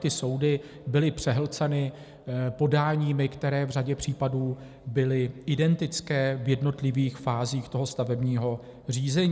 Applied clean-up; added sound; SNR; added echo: none; none; none; none.